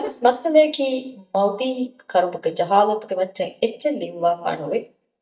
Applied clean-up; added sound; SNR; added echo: neural mask model DeepFilterNet 3.